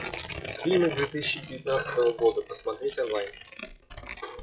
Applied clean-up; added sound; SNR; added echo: classical method WPE with log-MMSE.